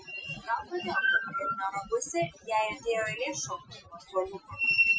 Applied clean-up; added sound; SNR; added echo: classical method Wiener filter.